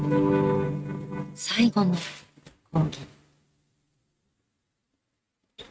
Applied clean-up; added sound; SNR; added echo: neural mask model RNNoise.